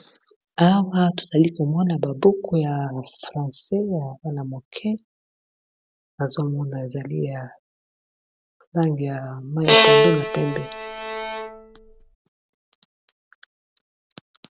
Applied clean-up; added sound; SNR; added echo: none; Bowed string instrument; -5 dB; none.